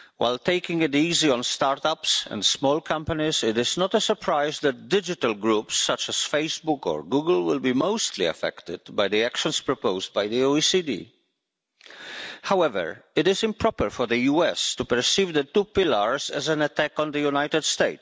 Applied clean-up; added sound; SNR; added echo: none; none; none; none.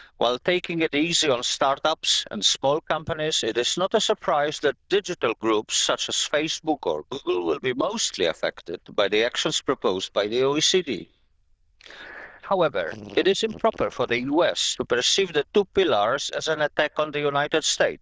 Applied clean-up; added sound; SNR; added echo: neural diffusion model UNIVERSE++.